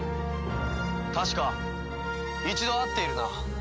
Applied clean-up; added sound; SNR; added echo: none; none; none; none.